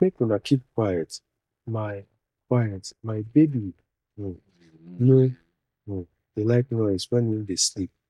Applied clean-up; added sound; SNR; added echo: neural mask model DeepFilterNet 3.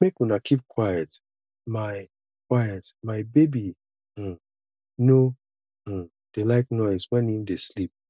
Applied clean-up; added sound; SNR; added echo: none; none; none; none.